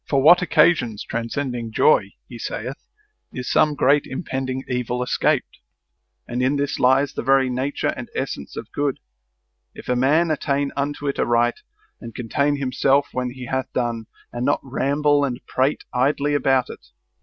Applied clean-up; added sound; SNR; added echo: none; none; none; none.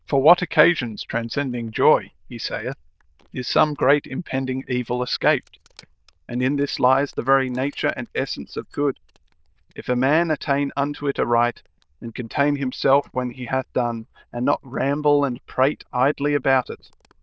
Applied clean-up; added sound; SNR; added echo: neural diffusion model UNIVERSE++.